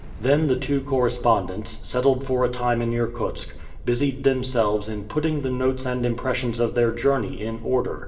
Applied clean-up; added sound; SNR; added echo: none; Thunderstorm; 10 dB; reverberation time 0.7 s.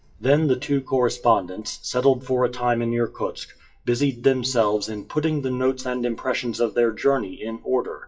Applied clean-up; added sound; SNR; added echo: classical method WPE with log-MMSE.